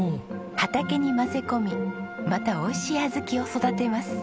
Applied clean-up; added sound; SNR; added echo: none; none; none; none.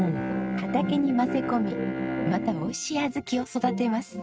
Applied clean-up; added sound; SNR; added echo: neural mask model RNNoise.